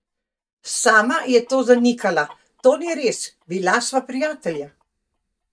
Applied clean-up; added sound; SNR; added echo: neural mask model DeepFilterNet 3.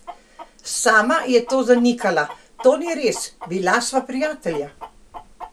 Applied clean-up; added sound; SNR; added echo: none; Chicken, rooster; 19 dB; none.